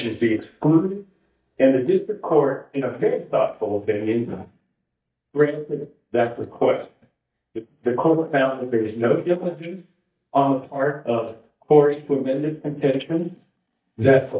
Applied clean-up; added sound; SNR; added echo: neural mask model DeepFilterNet 3.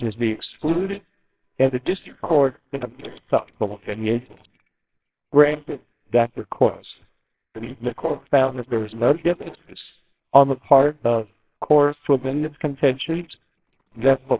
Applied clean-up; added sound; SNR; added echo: neural separator model SepFormer WHAMR!.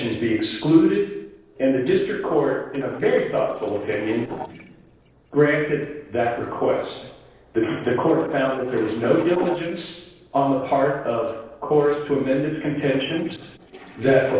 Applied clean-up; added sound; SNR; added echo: neural separator model SepFormer DNS4.